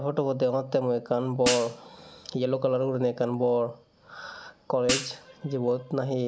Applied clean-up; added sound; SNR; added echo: none; Hi-hat; 5 dB; none.